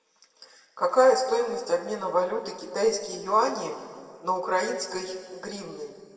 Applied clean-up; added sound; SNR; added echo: none; none; none; reverberation time 1.8 s.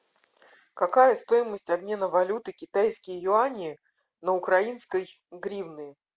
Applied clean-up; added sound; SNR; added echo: none; none; none; none.